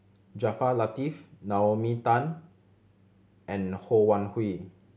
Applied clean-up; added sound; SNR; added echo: none; none; none; none.